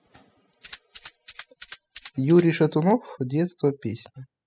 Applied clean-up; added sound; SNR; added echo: classical method spectral subtraction.